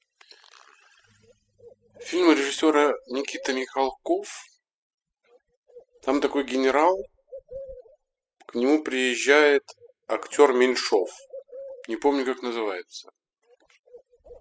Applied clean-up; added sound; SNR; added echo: classical method spectral subtraction.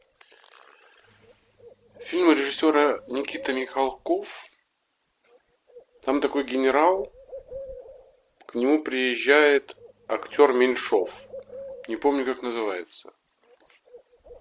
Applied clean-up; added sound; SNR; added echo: none; Bird; 20 dB; none.